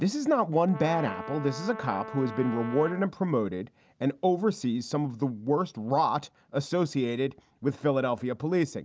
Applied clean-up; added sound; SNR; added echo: none; Brass instrument; 13 dB; none.